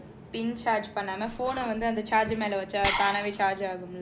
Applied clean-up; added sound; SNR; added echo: none; Liquid; 8 dB; none.